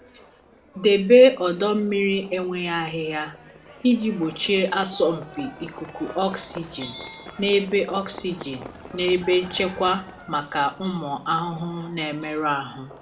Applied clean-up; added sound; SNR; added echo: none; Livestock, farm animals, working animals; 19 dB; reverberation time 0.7 s.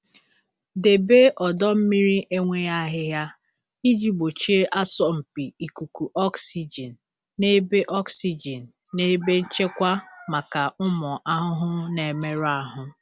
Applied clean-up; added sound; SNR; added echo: none; none; none; none.